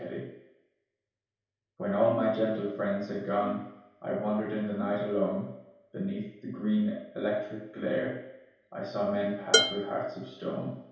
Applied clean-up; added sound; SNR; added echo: none; Dishes, pots, and pans; -3 dB; reverberation time 0.8 s.